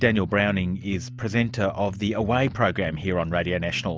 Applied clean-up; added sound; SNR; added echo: none; Bass guitar; 14 dB; none.